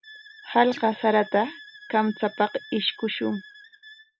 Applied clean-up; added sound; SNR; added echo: none; Guitar + Wind instrument, woodwind instrument; 20 dB; none.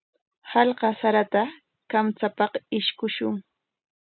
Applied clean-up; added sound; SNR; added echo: none; none; none; none.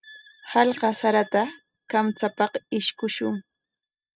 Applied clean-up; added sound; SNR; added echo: neural mask model RNNoise.